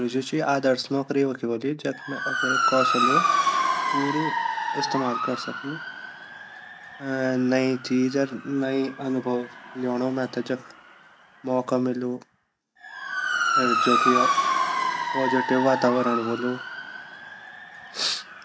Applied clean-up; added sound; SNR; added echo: none; Motor vehicle (road) / Siren; 1 dB; none.